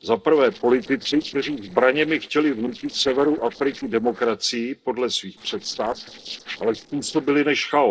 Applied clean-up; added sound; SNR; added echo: neural separator model SepFormer DNS4.